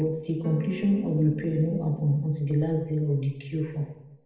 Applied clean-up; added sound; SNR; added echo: none; Electric guitar / Strum; 13 dB; reverberation time 0.8 s.